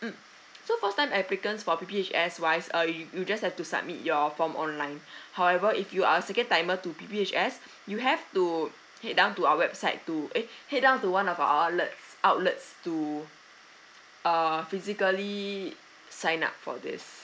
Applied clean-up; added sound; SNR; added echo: none; none; none; none.